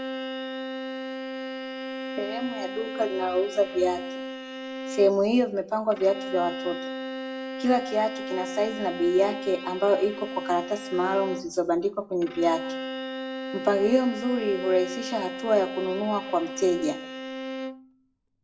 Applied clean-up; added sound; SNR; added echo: none; Bowed string instrument; 8 dB; reverberation time 0.4 s.